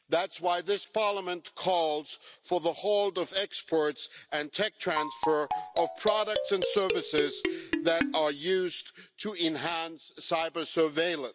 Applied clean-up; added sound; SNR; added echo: none; Marimba, xylophone; 3 dB; none.